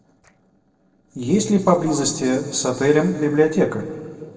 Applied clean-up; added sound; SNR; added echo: neural separator model SepFormer DNS4.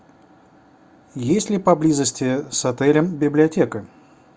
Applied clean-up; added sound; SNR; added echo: none; none; none; none.